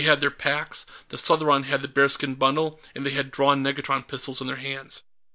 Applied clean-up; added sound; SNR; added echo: none; none; none; none.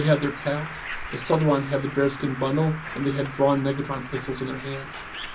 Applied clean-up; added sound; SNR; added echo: none; Bird; 11 dB; reverberation time 0.4 s.